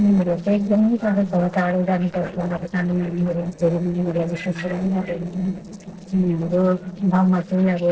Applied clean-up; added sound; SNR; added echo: neural separator model SepFormer DNS4.